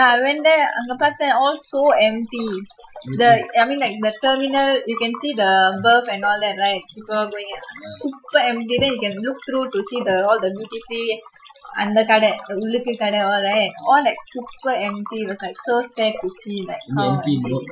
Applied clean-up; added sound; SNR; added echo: classical method Wiener filter.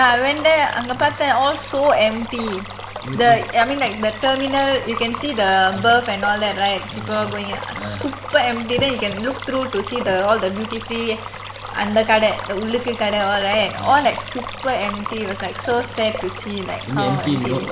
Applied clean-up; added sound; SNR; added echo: none; Stream; 12 dB; none.